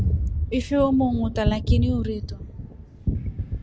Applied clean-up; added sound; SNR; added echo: none; Gunshot, gunfire; -1 dB; none.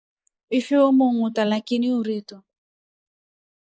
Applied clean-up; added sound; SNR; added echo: neural mask model Resemble Enhance denoiser.